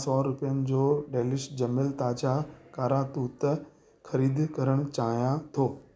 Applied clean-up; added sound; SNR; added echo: none; none; none; none.